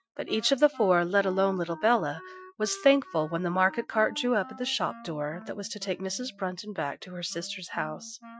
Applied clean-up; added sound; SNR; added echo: classical method Wiener filter.